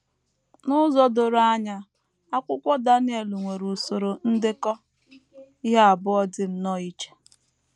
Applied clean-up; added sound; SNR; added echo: none; none; none; none.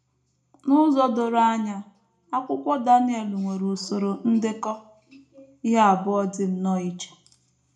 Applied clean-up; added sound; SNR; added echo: none; none; none; reverberation time 0.4 s.